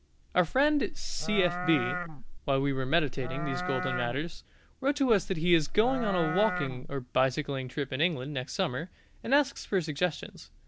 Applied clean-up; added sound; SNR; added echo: none; Livestock, farm animals, working animals; 3 dB; none.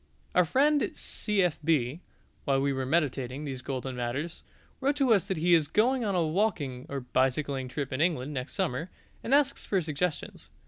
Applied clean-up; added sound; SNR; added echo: none; none; none; none.